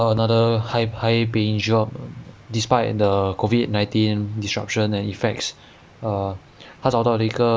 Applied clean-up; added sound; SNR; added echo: none; none; none; none.